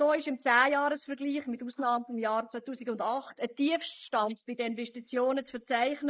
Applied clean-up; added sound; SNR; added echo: neural mask model Resemble Enhance denoiser.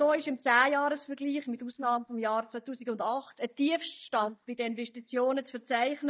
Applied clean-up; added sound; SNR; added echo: neural mask model DeepFilterNet 3.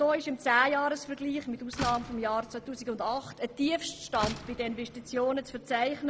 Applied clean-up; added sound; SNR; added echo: none; Slam; 13 dB; none.